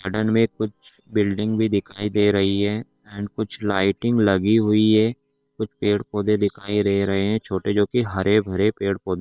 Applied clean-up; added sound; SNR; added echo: neural separator model SepFormer WHAM!.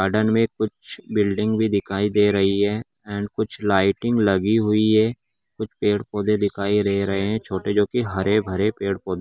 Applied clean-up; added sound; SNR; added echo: none; none; none; none.